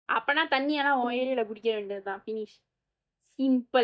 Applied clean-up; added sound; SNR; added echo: neural mask model DeepFilterNet 3.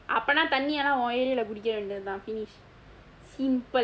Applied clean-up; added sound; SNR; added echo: none; none; none; none.